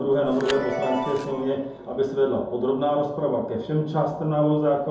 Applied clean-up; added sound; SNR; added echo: none; Chime; 11 dB; reverberation time 2.6 s.